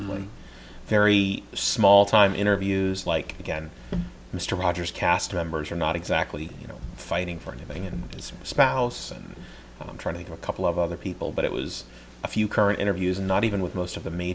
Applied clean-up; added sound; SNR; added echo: none; none; none; none.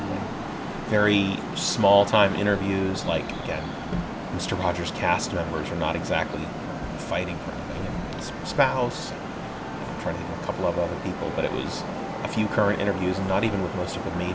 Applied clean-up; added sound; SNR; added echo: none; Traffic noise, roadway noise; 6 dB; none.